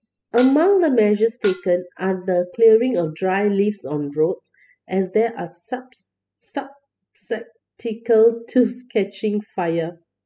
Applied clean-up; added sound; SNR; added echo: classical method spectral subtraction.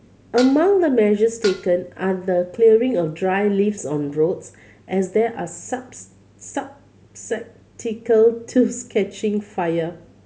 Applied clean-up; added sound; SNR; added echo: none; Dishes, pots, and pans; 16 dB; none.